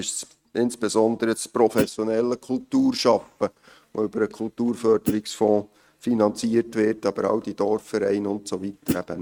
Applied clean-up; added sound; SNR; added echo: neural mask model RNNoise.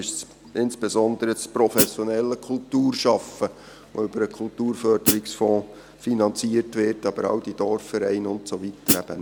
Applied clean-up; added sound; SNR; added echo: none; Hi-hat; -2 dB; none.